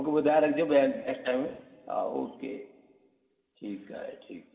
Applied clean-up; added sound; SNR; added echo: none; none; none; reverberation time 1.3 s.